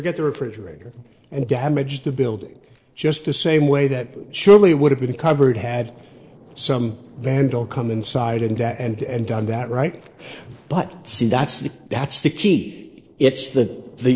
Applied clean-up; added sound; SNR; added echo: neural separator model SepFormer DNS4.